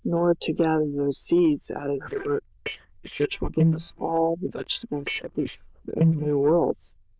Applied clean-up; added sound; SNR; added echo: neural diffusion model UNIVERSE++.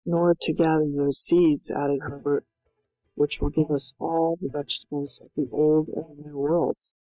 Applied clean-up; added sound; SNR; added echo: neural mask model DeepFilterNet 3.